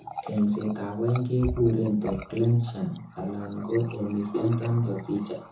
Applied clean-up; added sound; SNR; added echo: none; Water tap, faucet; 14 dB; reverberation time 0.5 s.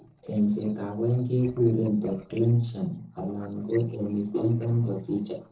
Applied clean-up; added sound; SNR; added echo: neural separator model SepFormer DNS4.